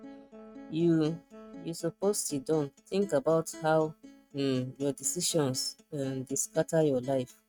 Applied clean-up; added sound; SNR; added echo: neural mask model RNNoise.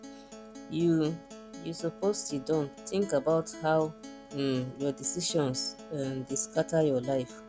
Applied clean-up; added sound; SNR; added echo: none; Acoustic guitar; 16 dB; none.